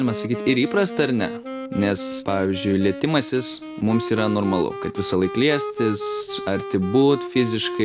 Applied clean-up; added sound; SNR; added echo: none; Wind instrument, woodwind instrument; 9 dB; none.